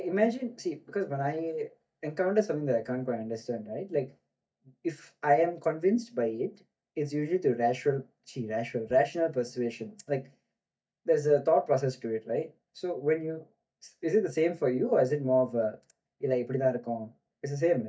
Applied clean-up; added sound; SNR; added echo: neural mask model DeepFilterNet 3.